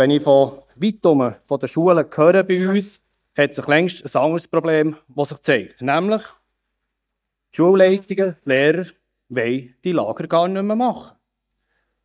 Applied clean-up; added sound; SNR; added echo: neural mask model DeepFilterNet 3.